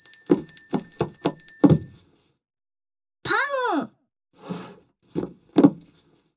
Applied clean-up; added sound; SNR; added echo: none; none; none; reverberation time 0.2 s.